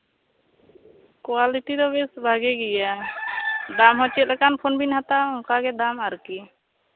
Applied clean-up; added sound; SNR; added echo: none; none; none; none.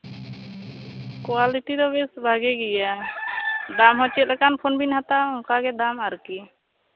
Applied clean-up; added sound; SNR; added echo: none; Strum; 14 dB; none.